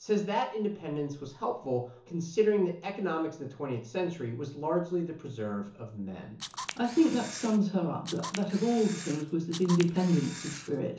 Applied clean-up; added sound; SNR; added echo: none; Camera; 12 dB; reverberation time 0.7 s.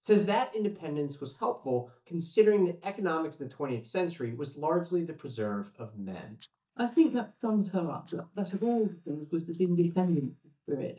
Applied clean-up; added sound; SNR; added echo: neural mask model DeepFilterNet 3.